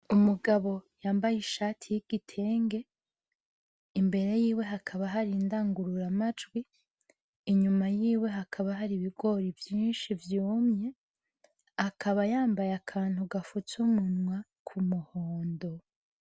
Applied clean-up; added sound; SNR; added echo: none; none; none; none.